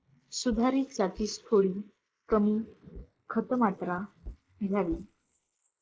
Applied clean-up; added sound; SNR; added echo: neural mask model Resemble Enhance denoiser.